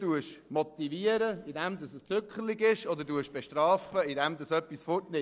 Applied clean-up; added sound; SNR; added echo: neural separator model SepFormer DNS4.